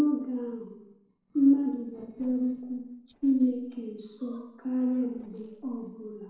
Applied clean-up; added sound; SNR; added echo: neural separator model SepFormer DNS4.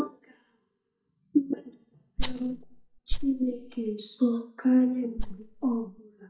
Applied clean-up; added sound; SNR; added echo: neural mask model DeepFilterNet 3.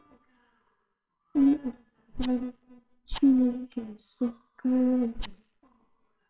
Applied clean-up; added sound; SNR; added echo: neural separator model SepFormer WHAMR!.